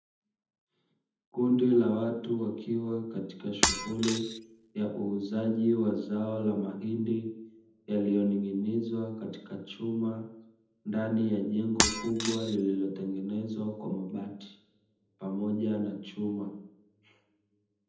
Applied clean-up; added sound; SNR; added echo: none; Shatter; 1 dB; reverberation time 0.8 s.